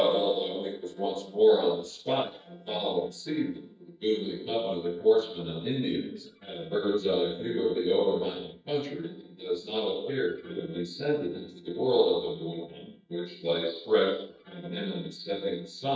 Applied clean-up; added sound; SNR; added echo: neural mask model DeepFilterNet 3.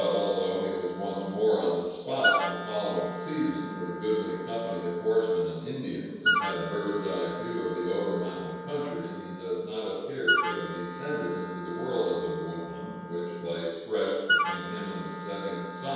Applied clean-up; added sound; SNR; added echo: none; Wind instrument, woodwind instrument; 3 dB; reverberation time 1.2 s.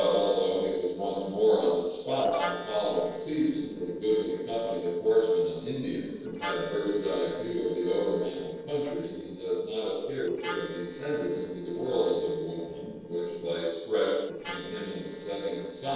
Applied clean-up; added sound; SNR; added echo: neural separator model SepFormer DNS4.